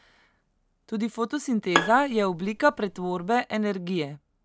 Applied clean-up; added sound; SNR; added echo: none; Bowed string instrument; 5 dB; none.